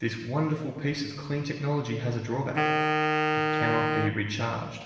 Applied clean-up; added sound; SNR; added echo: none; Wind instrument, woodwind instrument; -2 dB; reverberation time 1.3 s.